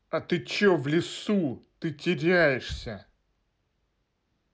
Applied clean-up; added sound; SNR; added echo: none; none; none; none.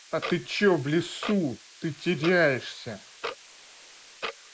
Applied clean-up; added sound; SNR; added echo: neural mask model Resemble Enhance denoiser.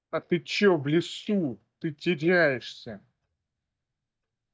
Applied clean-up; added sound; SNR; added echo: neural mask model DeepFilterNet 3.